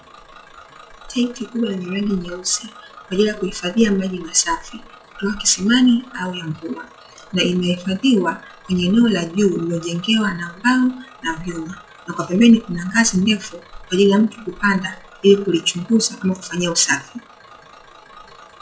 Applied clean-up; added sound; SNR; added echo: classical method WPE with log-MMSE.